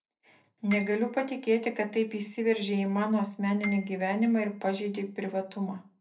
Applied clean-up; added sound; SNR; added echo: none; Piano; 15 dB; reverberation time 0.3 s.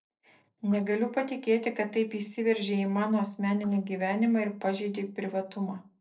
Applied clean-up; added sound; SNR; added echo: neural separator model SepFormer DNS4.